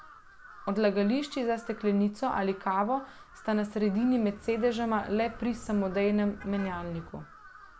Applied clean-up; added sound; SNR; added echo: none; Crow + Car passing by; 19 dB; none.